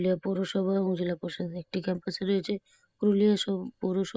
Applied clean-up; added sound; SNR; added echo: neural mask model Resemble Enhance denoiser.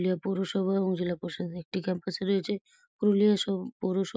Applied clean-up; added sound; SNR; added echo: none; none; none; none.